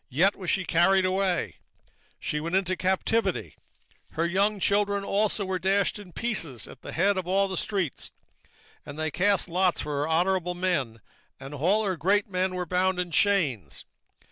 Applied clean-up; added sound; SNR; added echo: none; none; none; none.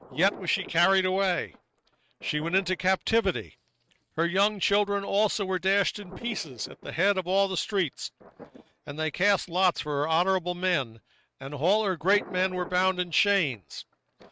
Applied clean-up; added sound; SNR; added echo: neural mask model RNNoise.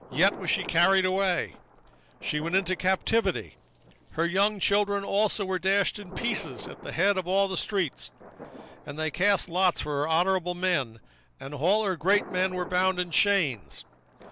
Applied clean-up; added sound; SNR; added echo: none; Thunder; 19 dB; none.